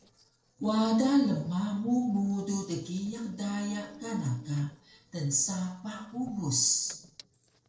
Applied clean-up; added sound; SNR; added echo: neural separator model SepFormer DNS4.